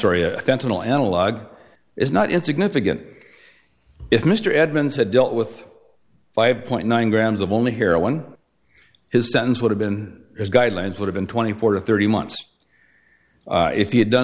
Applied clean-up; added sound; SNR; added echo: none; none; none; none.